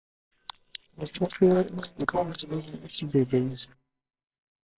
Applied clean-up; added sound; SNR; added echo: neural separator model SepFormer WHAMR!.